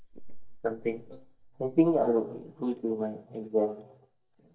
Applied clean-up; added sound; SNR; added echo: neural mask model DeepFilterNet 3.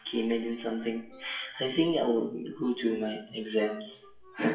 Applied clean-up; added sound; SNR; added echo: classical method WPE with log-MMSE.